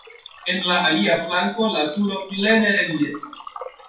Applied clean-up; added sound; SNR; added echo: classical method WPE with log-MMSE.